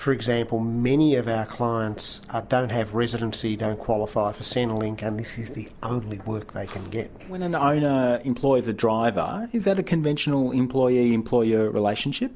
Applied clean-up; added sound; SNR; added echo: none; none; none; none.